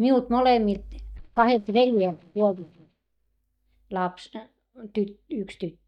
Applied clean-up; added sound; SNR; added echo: neural mask model DeepFilterNet 3.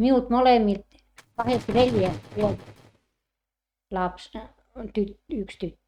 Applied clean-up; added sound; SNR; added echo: neural mask model RNNoise.